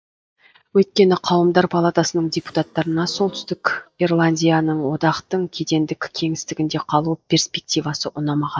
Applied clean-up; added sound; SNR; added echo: neural mask model DeepFilterNet 3.